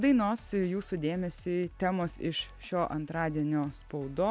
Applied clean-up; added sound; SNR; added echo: none; none; none; none.